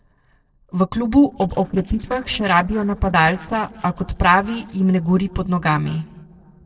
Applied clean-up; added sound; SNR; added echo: neural separator model SepFormer DNS4.